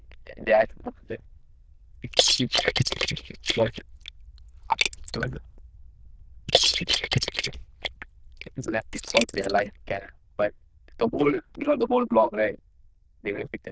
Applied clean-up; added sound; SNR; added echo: neural diffusion model UNIVERSE++.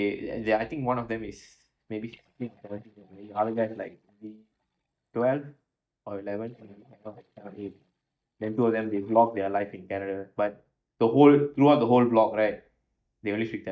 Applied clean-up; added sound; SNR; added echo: neural mask model DeepFilterNet 3.